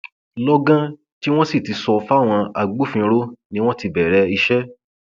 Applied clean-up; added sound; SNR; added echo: none; none; none; none.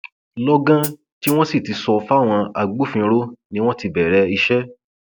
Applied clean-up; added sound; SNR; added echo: none; Hi-hat; 10 dB; none.